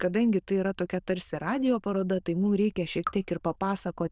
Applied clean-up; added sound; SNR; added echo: neural diffusion model UNIVERSE++.